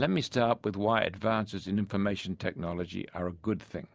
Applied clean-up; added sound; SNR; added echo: none; none; none; none.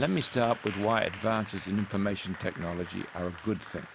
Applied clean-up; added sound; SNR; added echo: none; Applause; 14 dB; none.